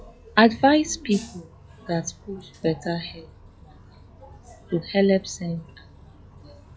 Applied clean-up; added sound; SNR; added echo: classical method log-MMSE.